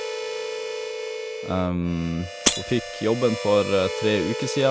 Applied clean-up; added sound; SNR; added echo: none; Shatter + Harmonica; 5 dB; none.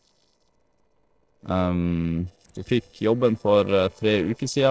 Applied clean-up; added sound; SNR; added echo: neural separator model SepFormer DNS4.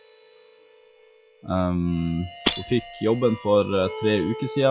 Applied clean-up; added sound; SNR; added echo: classical method log-MMSE.